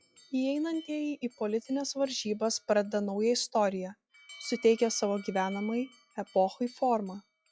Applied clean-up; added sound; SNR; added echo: classical method log-MMSE.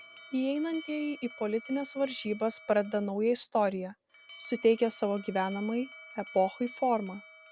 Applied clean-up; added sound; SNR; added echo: none; Alarm; 19 dB; none.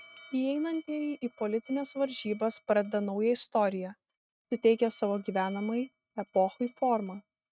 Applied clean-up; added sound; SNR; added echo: neural mask model RNNoise.